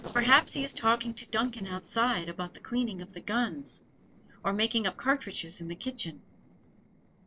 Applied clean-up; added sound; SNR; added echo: neural separator model SepFormer DNS4.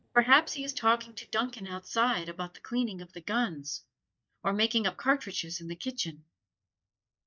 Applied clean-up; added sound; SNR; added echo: neural mask model DeepFilterNet 3.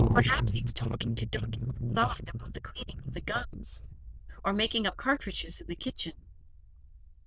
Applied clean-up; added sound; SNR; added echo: neural diffusion model UNIVERSE++.